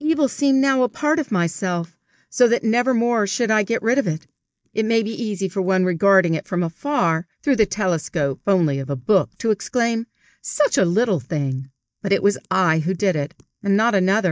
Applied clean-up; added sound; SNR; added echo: neural mask model DeepFilterNet 3.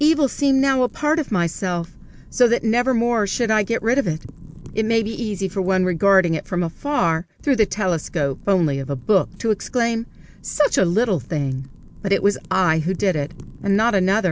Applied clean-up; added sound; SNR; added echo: none; Wind / Fire; 19 dB; none.